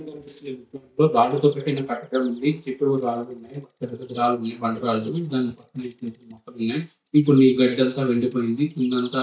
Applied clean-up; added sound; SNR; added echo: neural mask model DeepFilterNet 3.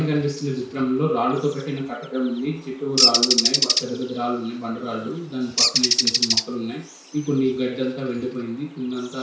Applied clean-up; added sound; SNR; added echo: none; Bird; 1 dB; reverberation time 0.6 s.